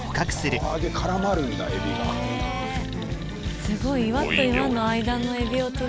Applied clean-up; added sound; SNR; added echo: none; none; none; none.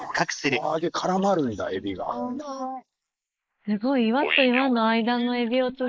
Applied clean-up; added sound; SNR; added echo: neural mask model Resemble Enhance denoiser.